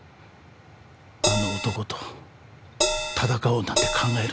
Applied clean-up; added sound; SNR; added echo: none; Crash cymbal; -3 dB; none.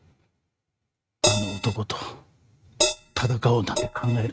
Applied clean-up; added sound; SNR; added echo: neural mask model RNNoise.